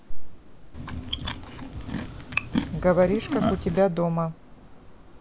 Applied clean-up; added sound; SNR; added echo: none; Chewing, mastication; 3 dB; none.